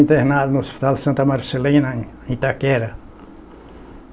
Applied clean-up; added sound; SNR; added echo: none; none; none; none.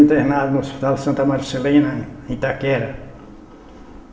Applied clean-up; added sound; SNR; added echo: none; none; none; reverberation time 1.0 s.